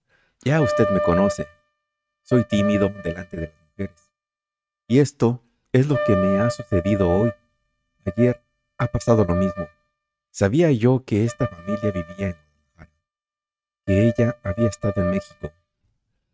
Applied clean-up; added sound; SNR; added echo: neural mask model RNNoise.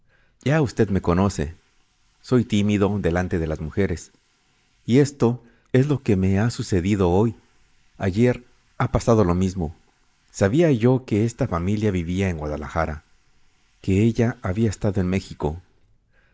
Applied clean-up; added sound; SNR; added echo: neural mask model Resemble Enhance denoiser.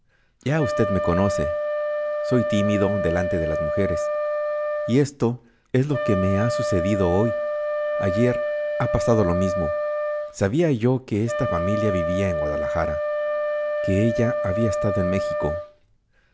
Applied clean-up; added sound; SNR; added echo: none; Wind instrument, woodwind instrument; 1 dB; none.